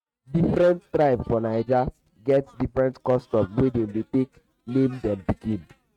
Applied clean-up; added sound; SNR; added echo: neural mask model RNNoise.